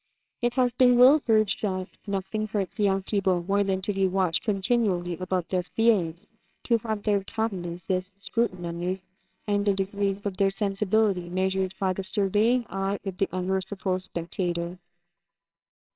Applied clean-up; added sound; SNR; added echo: neural separator model SepFormer WHAMR!.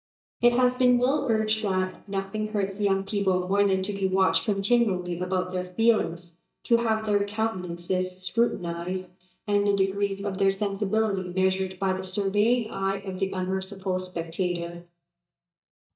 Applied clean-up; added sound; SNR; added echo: neural mask model DeepFilterNet 3.